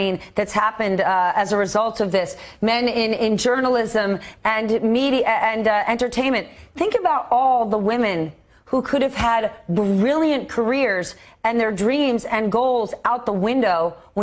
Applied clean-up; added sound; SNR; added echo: none; none; none; none.